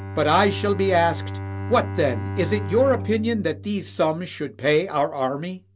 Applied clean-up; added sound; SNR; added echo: none; Bowed string instrument; 9 dB; none.